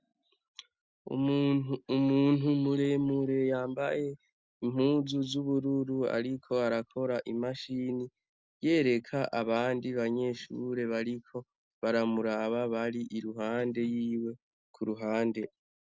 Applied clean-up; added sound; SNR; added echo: none; none; none; none.